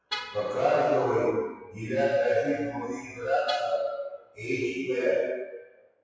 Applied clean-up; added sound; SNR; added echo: classical method WPE with log-MMSE.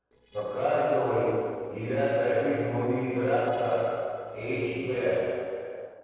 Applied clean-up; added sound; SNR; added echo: neural separator model SepFormer DNS4.